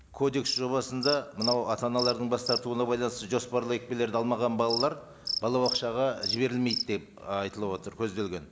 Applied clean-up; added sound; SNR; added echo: none; Cricket; 8 dB; none.